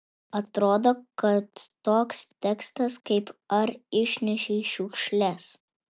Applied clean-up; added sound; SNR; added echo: none; none; none; none.